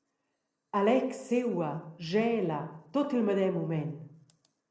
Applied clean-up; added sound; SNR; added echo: none; none; none; none.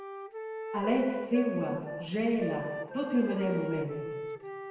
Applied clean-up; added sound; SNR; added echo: none; Wind instrument, woodwind instrument; 7 dB; reverberation time 1.3 s.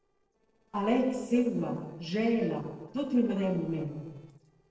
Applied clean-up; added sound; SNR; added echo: neural separator model SepFormer DNS4.